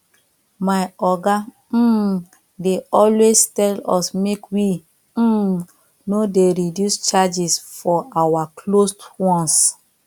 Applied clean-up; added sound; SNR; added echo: none; none; none; none.